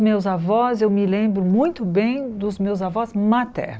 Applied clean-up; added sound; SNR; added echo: none; none; none; none.